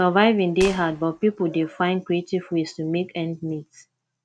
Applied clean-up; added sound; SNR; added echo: none; Clapping; 15 dB; none.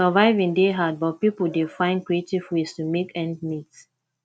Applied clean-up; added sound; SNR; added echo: none; none; none; none.